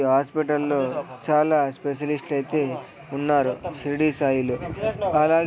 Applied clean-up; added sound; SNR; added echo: none; none; none; none.